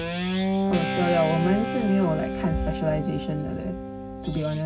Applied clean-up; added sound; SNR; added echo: none; Guitar; 2 dB; reverberation time 0.4 s.